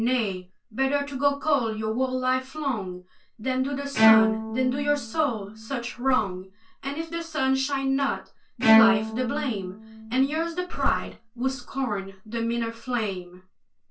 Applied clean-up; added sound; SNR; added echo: neural separator model SepFormer DNS4.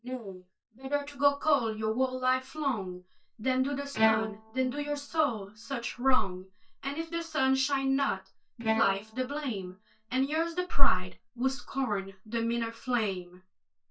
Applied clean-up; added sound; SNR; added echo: neural mask model DeepFilterNet 3.